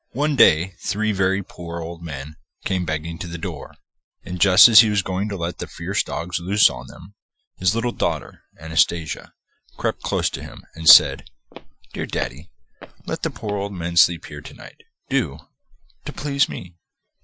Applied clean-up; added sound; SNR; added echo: classical method Wiener filter.